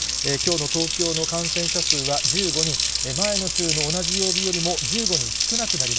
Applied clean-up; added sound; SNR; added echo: none; Water tap, faucet; -5 dB; none.